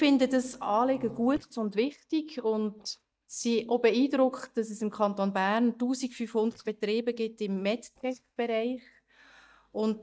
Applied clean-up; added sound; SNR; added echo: neural mask model DeepFilterNet 3.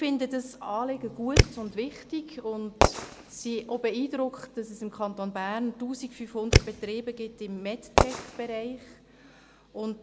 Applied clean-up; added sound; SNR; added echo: none; Fireworks; -5 dB; reverberation time 0.2 s.